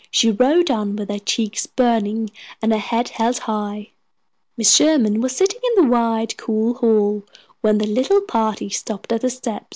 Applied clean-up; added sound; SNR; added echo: none; none; none; none.